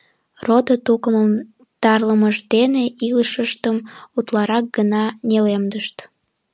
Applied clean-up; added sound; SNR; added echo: none; none; none; none.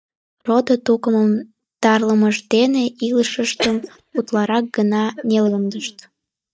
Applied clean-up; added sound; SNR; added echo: neural mask model DeepFilterNet 3.